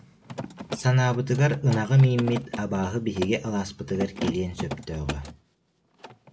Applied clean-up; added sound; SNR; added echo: none; Mechanisms; 12 dB; none.